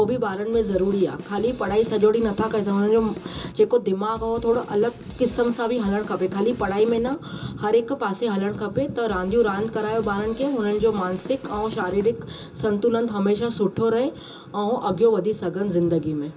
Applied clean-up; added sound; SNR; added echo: none; Drum / Drum kit; 16 dB; reverberation time 0.2 s.